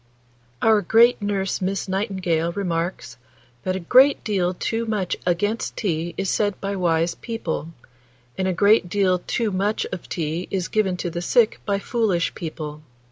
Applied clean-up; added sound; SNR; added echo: none; none; none; none.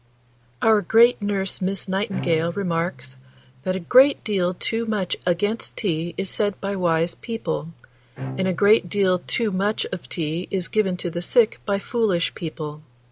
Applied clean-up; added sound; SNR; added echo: none; Bowed string instrument; 16 dB; none.